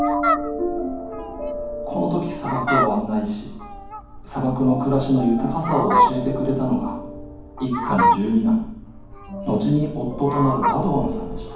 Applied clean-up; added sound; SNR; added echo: none; Fowl; 4 dB; reverberation time 1.2 s.